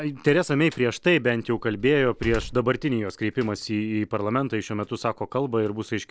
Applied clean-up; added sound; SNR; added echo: none; Slam; 18 dB; none.